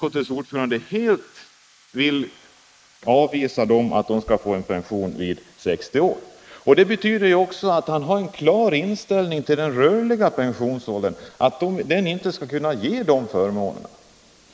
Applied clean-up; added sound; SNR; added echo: neural mask model Resemble Enhance denoiser.